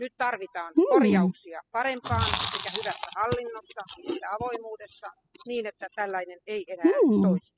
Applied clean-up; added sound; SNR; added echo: classical method spectral subtraction.